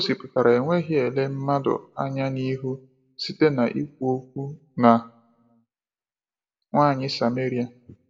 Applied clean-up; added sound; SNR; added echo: none; none; none; reverberation time 0.3 s.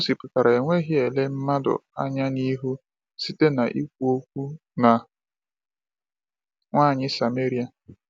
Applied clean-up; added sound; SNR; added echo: none; none; none; none.